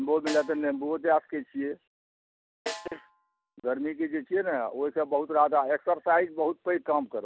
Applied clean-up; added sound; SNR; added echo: none; Snare drum; 16 dB; none.